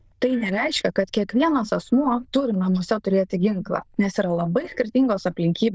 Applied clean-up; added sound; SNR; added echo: neural diffusion model UNIVERSE++.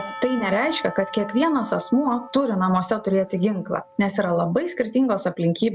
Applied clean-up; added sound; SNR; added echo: none; Church bell / Percussion; 17 dB; none.